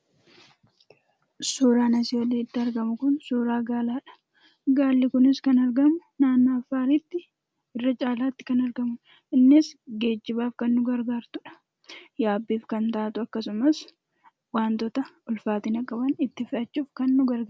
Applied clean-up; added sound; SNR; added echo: none; none; none; none.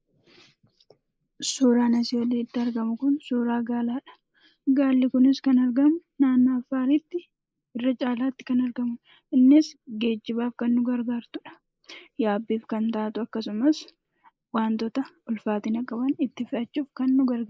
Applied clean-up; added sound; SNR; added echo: neural mask model Resemble Enhance denoiser.